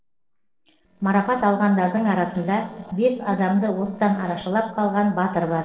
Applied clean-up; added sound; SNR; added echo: neural separator model SepFormer DNS4.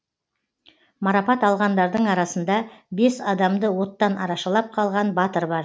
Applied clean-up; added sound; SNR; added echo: none; none; none; none.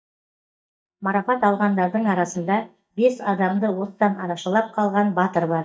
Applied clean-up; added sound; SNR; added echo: neural mask model DeepFilterNet 3.